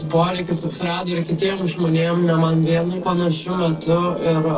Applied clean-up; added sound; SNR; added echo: neural separator model SepFormer DNS4.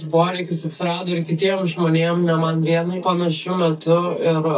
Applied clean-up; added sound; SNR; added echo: neural mask model DeepFilterNet 3.